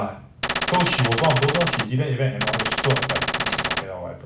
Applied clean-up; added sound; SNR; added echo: none; Gunshot, gunfire; -1 dB; none.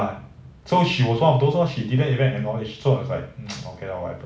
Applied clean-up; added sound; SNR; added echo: none; none; none; none.